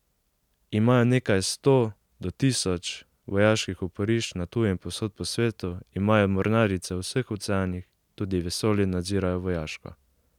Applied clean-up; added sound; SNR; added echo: none; none; none; none.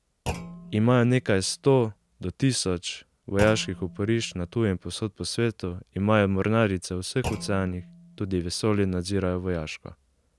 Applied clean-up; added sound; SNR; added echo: none; Thump, thud; 15 dB; none.